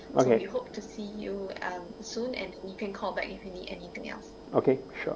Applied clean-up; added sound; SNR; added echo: none; none; none; none.